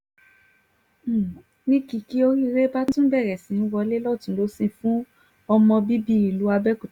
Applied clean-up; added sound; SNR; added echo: none; none; none; none.